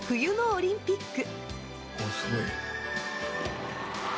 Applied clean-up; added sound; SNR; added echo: none; none; none; none.